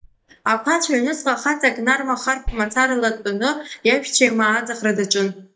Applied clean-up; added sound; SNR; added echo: neural mask model DeepFilterNet 3.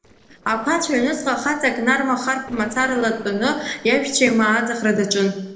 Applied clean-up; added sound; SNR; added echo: neural separator model SepFormer DNS4.